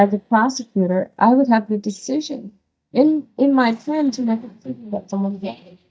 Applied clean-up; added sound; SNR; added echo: neural mask model DeepFilterNet 3.